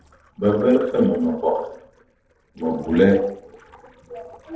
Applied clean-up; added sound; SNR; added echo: neural separator model SepFormer DNS4.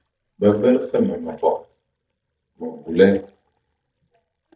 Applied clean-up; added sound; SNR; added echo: neural mask model DeepFilterNet 3.